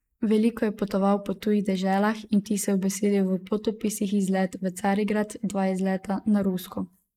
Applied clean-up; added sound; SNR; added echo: neural mask model Resemble Enhance denoiser.